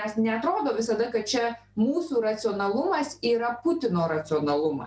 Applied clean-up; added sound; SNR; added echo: none; none; none; none.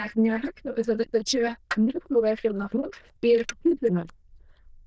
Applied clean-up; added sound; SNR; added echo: neural diffusion model UNIVERSE++.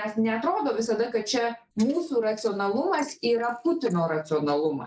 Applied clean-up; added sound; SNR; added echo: neural mask model Resemble Enhance denoiser.